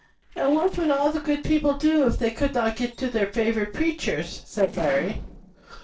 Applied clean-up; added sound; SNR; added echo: neural separator model SepFormer DNS4.